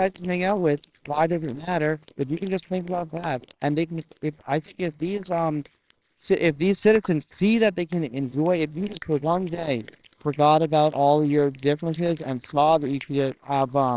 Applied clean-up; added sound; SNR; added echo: neural separator model SepFormer WHAMR!.